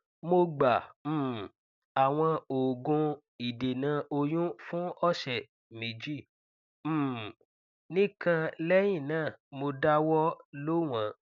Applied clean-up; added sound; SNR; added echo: none; none; none; none.